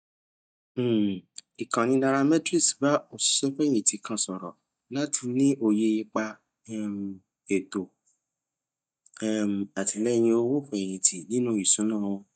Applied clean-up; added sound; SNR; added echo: neural mask model DeepFilterNet 3.